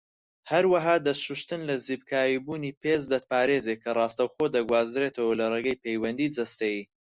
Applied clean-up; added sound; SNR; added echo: none; none; none; none.